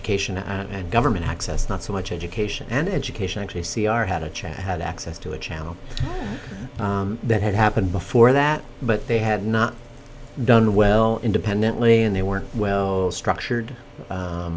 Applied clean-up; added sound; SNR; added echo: none; none; none; none.